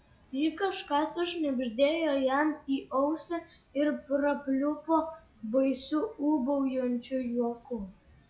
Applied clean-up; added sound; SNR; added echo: classical method log-MMSE.